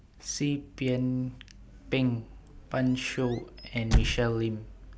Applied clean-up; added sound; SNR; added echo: none; Squeak / Slam; 1 dB; none.